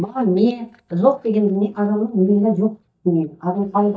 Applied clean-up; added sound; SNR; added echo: neural mask model DeepFilterNet 3.